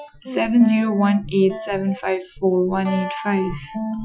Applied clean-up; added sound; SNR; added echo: classical method Wiener filter.